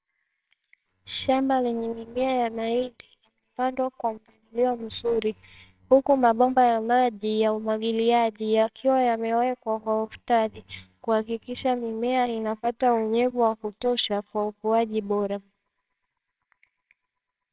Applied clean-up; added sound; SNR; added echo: neural separator model SepFormer WHAMR!.